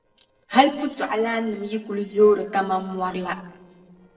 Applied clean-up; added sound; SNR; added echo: neural separator model SepFormer DNS4.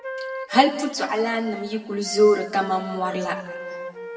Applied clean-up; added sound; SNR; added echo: none; Wind instrument, woodwind instrument; 11 dB; reverberation time 1.7 s.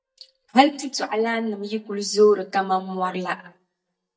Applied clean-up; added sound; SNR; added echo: neural mask model DeepFilterNet 3.